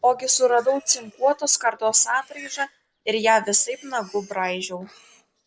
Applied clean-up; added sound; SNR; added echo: neural separator model SepFormer DNS4.